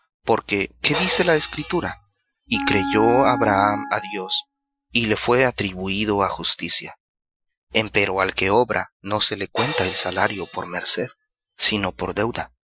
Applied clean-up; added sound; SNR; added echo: classical method Wiener filter.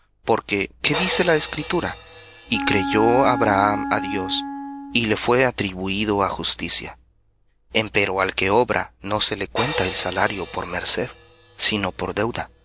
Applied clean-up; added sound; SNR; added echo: none; Crash cymbal + Wind instrument, woodwind instrument; 5 dB; none.